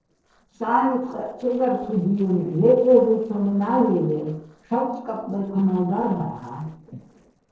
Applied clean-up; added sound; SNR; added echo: neural separator model SepFormer DNS4.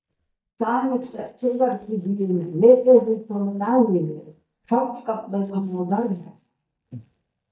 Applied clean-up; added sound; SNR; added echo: neural mask model DeepFilterNet 3.